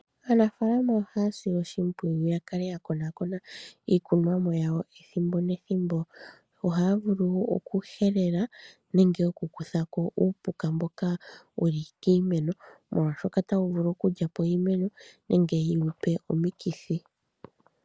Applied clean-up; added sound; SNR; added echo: none; none; none; none.